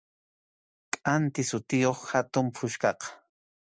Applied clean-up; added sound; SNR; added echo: none; none; none; none.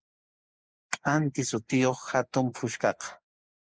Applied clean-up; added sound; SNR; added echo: neural mask model Resemble Enhance denoiser.